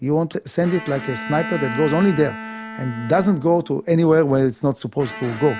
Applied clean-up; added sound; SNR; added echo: none; Bowed string instrument; 13 dB; none.